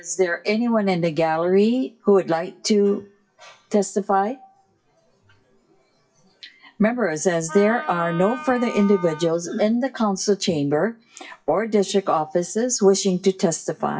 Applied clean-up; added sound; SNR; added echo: classical method WPE with log-MMSE.